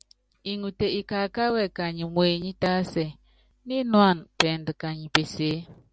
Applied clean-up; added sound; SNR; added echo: none; none; none; none.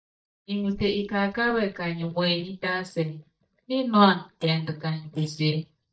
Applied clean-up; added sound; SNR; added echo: neural mask model DeepFilterNet 3.